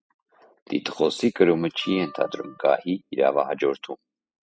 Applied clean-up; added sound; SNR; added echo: classical method spectral subtraction.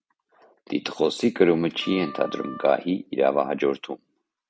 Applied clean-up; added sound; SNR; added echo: none; Wind instrument, woodwind instrument; 18 dB; none.